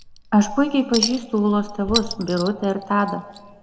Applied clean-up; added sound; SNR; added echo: none; Chink, clink; 10 dB; reverberation time 1.1 s.